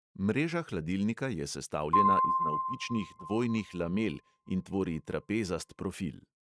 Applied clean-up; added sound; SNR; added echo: neural mask model RNNoise.